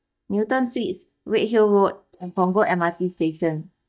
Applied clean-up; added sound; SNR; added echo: neural mask model DeepFilterNet 3.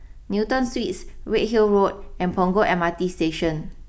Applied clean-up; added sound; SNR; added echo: none; none; none; none.